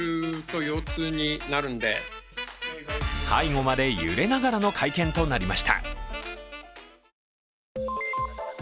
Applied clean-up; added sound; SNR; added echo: none; none; none; none.